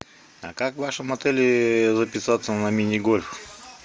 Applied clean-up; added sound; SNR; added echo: none; none; none; none.